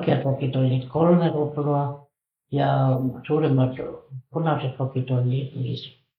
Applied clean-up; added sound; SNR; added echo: neural mask model Resemble Enhance denoiser.